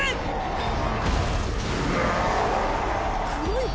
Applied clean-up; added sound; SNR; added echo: none; none; none; none.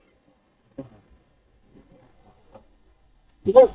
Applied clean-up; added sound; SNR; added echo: neural mask model DeepFilterNet 3.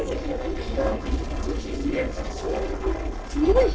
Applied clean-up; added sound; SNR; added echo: neural separator model SepFormer DNS4.